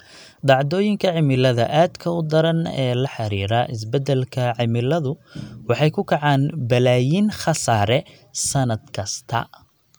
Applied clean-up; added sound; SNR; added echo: none; none; none; none.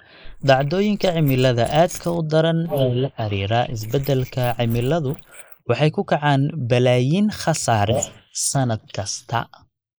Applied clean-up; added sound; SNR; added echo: neural mask model Resemble Enhance denoiser.